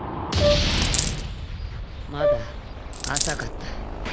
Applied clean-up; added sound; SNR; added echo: none; Brass instrument + Coin (dropping); 0 dB; none.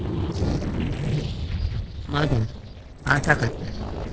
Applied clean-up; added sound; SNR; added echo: neural separator model SepFormer DNS4.